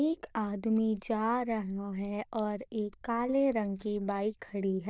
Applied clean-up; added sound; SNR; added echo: neural diffusion model UNIVERSE++.